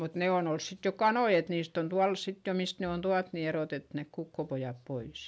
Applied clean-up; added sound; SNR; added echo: none; none; none; none.